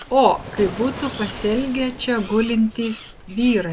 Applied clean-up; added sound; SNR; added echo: none; Camera + Waves, surf; 14 dB; none.